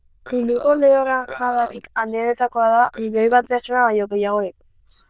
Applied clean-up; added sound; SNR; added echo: neural diffusion model UNIVERSE++.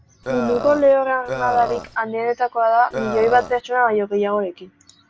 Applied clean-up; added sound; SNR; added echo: none; Burping, eructation; 8 dB; none.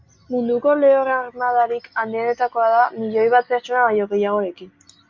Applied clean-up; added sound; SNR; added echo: none; none; none; none.